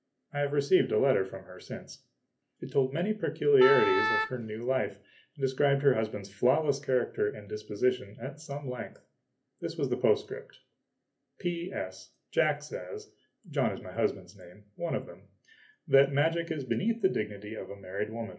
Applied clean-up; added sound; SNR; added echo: none; Wind instrument, woodwind instrument; 1 dB; reverberation time 0.3 s.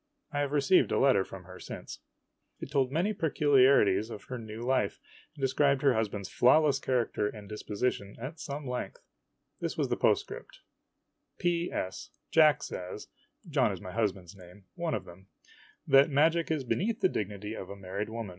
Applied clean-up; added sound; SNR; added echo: none; none; none; none.